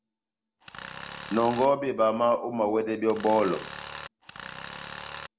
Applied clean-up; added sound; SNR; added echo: none; Tools; 13 dB; none.